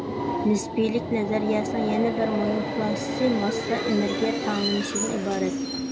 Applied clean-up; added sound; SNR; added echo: none; Subway, metro, underground; 2 dB; none.